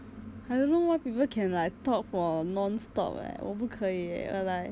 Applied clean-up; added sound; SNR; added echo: none; none; none; none.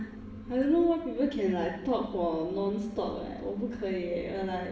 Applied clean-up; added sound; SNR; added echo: none; none; none; reverberation time 0.7 s.